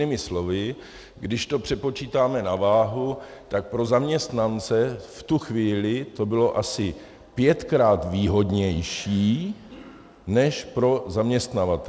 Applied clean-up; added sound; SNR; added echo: none; none; none; none.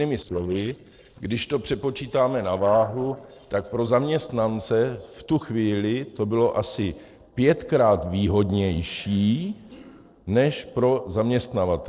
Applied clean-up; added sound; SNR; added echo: neural separator model SepFormer DNS4.